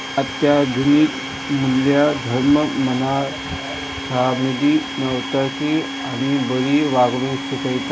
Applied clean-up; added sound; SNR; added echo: none; Domestic sounds, home sounds; 9 dB; none.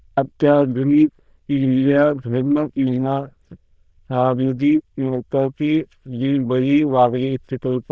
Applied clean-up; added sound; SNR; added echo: neural diffusion model UNIVERSE++.